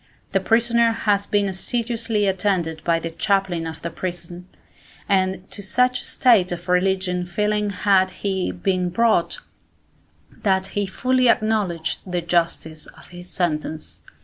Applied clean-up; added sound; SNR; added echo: none; none; none; none.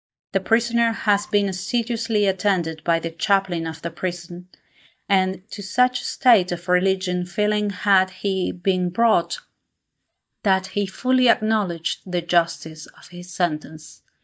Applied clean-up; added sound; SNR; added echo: neural mask model DeepFilterNet 3.